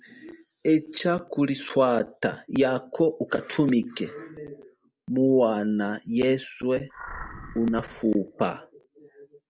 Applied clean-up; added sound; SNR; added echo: none; Animal; 15 dB; none.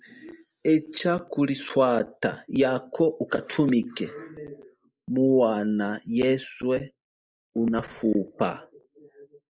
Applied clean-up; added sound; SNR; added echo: neural mask model Resemble Enhance denoiser.